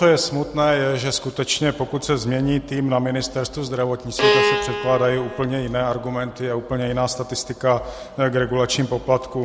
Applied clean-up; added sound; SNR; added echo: none; Bowed string instrument; 1 dB; none.